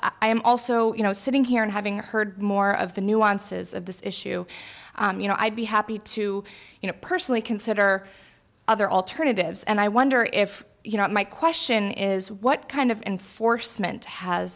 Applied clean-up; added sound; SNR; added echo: none; none; none; none.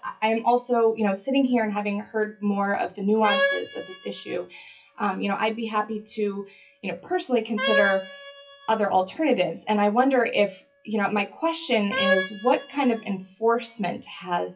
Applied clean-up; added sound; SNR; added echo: classical method WPE with log-MMSE.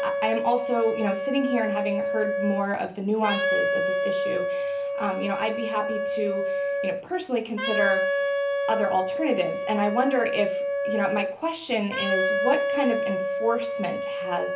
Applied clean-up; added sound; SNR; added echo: none; Wind instrument, woodwind instrument; 0 dB; reverberation time 0.3 s.